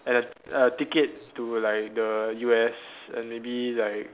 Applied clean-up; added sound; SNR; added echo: none; none; none; none.